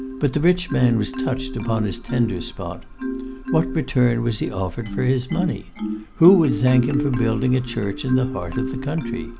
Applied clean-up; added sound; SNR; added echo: none; Marimba, xylophone; 7 dB; none.